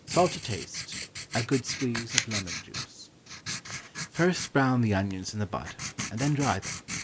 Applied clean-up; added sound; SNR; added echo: none; Writing; 7 dB; none.